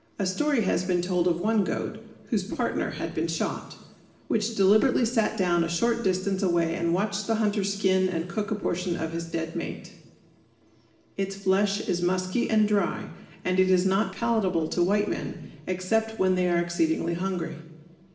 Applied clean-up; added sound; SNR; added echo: neural separator model SepFormer DNS4.